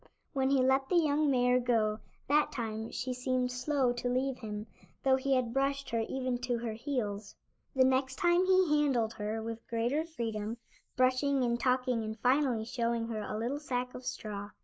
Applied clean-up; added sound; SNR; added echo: neural mask model Resemble Enhance denoiser.